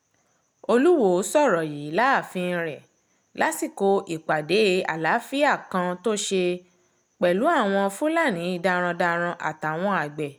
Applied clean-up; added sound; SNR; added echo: none; none; none; none.